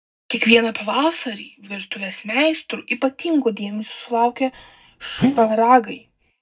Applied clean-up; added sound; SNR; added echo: neural mask model DeepFilterNet 3.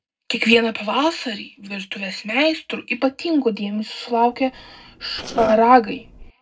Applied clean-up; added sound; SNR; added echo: neural separator model SepFormer DNS4.